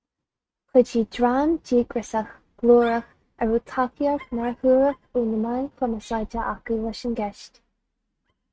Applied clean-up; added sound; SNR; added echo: neural mask model RNNoise.